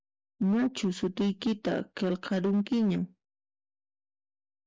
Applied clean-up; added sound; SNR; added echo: none; none; none; none.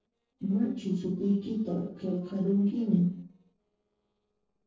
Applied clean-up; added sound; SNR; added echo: neural separator model SepFormer DNS4.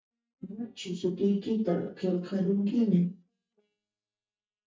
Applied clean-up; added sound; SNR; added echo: neural mask model DeepFilterNet 3.